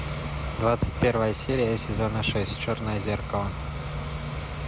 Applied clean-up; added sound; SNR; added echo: none; none; none; none.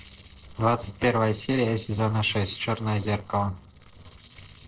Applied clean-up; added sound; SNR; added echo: neural separator model SepFormer DNS4.